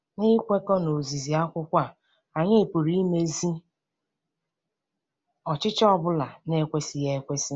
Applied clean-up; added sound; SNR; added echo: none; none; none; none.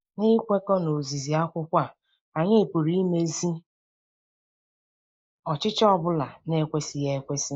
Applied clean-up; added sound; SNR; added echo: neural mask model Resemble Enhance denoiser.